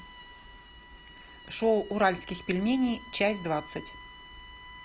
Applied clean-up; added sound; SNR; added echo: none; Bowed string instrument; 18 dB; none.